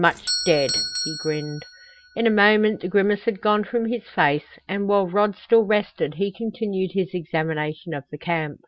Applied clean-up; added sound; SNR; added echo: none; Doorbell; 13 dB; none.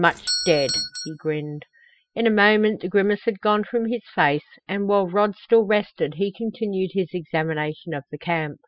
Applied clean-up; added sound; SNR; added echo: classical method spectral subtraction.